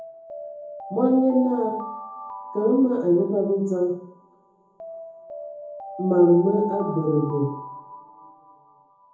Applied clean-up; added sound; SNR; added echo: none; Alarm; 13 dB; reverberation time 0.7 s.